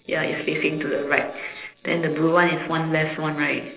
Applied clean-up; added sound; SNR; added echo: neural separator model SepFormer DNS4.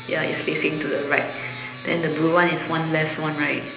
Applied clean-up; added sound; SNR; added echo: none; Motor vehicle (road) / Siren; 20 dB; reverberation time 1.0 s.